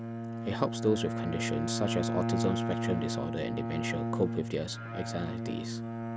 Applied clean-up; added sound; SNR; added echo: none; Bowed string instrument; -1 dB; none.